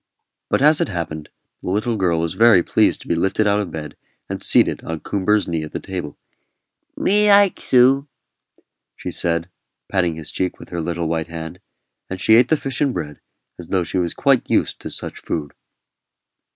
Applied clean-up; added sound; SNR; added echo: none; none; none; none.